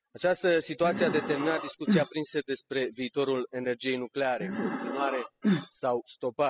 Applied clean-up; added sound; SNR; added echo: classical method spectral subtraction.